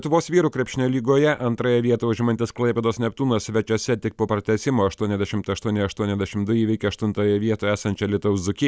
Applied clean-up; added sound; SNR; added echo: none; none; none; none.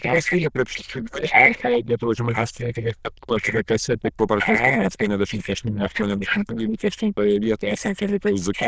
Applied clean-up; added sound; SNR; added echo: neural diffusion model UNIVERSE++.